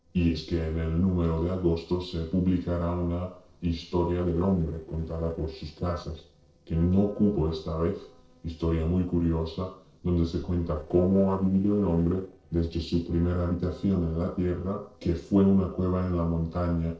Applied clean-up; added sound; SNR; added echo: neural separator model SepFormer DNS4.